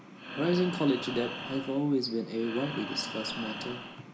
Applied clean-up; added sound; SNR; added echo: none; Breathing; 9 dB; reverberation time 0.4 s.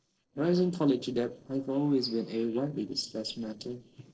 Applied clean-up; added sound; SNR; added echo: neural separator model SepFormer DNS4.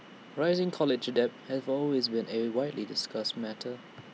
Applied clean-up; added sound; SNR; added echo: none; none; none; none.